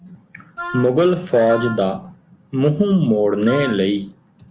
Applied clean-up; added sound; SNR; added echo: none; Wind instrument, woodwind instrument; 13 dB; none.